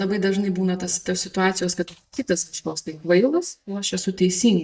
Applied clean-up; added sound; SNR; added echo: neural mask model DeepFilterNet 3.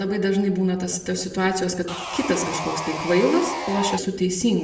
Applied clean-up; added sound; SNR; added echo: none; Sawing; 6 dB; reverberation time 0.7 s.